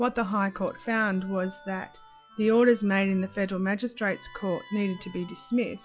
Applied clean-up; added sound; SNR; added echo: classical method log-MMSE.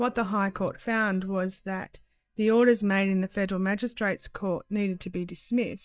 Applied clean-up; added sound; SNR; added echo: neural mask model DeepFilterNet 3.